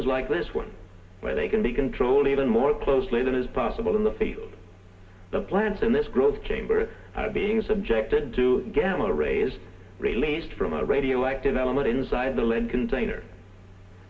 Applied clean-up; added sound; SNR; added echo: none; none; none; reverberation time 1.2 s.